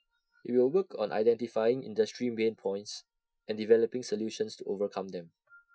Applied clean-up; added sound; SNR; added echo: classical method Wiener filter.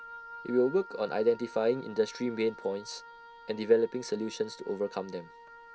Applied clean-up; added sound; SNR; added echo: none; Wind instrument, woodwind instrument; 17 dB; none.